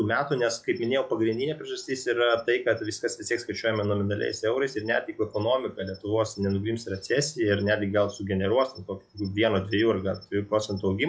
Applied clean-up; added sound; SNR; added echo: classical method log-MMSE.